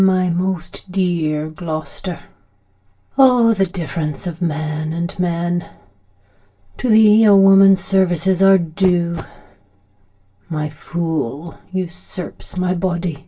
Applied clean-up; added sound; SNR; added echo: neural separator model SepFormer DNS4.